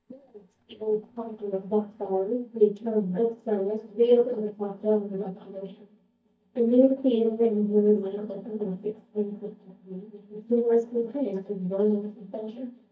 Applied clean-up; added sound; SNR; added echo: neural mask model DeepFilterNet 3.